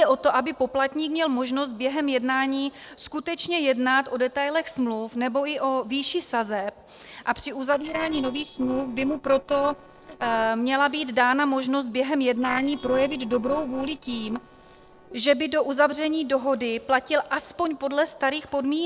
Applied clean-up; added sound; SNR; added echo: neural separator model SepFormer DNS4.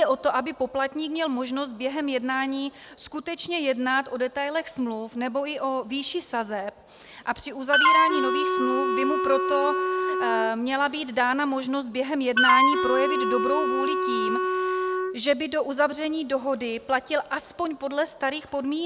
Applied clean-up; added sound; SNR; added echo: none; Wind instrument, woodwind instrument; -4 dB; none.